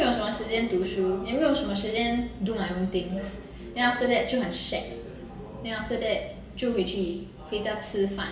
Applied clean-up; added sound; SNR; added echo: none; none; none; reverberation time 1.1 s.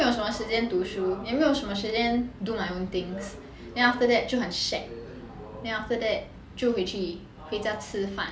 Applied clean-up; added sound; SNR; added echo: none; none; none; none.